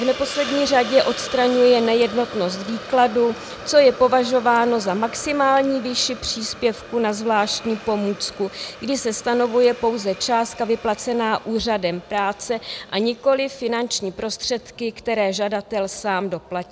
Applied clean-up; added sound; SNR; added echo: none; Hiss; 16 dB; none.